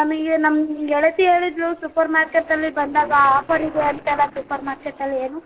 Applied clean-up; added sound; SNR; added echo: neural separator model SepFormer DNS4.